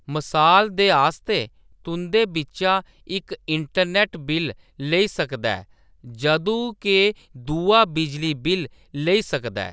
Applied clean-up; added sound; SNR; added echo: none; none; none; none.